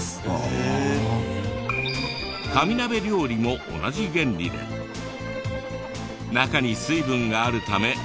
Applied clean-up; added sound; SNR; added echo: none; Zipper (clothing); 18 dB; none.